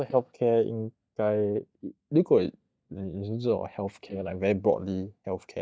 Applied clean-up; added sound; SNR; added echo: neural mask model DeepFilterNet 3.